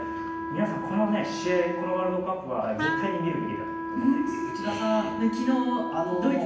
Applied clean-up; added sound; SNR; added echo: none; Wind instrument, woodwind instrument; 5 dB; reverberation time 0.9 s.